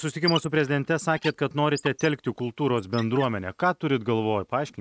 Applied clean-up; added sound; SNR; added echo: neural mask model RNNoise.